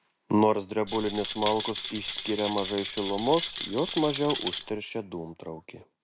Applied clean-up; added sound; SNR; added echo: none; Rattle; 1 dB; none.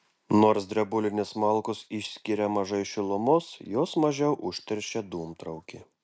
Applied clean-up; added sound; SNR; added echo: none; none; none; none.